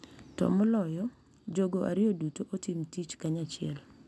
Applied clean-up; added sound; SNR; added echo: none; none; none; none.